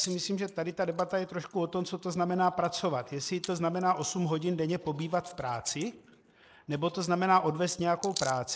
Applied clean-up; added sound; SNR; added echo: neural mask model Resemble Enhance denoiser.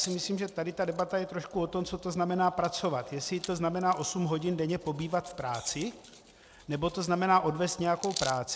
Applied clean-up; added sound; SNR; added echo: none; Hands + Hi-hat; 17 dB; none.